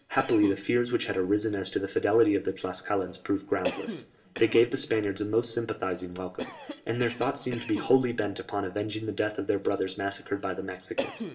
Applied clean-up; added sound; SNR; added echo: none; Cough; 14 dB; reverberation time 0.7 s.